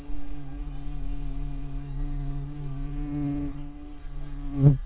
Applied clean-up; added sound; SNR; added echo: none; Buzz; -2 dB; reverberation time 2.6 s.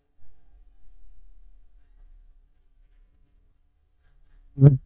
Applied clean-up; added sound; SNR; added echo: neural mask model DeepFilterNet 3.